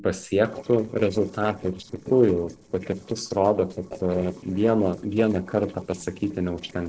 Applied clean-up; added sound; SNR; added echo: neural separator model SepFormer DNS4.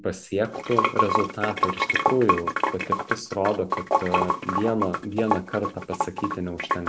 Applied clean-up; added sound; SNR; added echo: none; Sink (filling or washing) / Water; -1 dB; none.